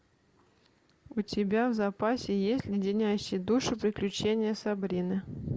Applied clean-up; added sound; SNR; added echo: none; none; none; none.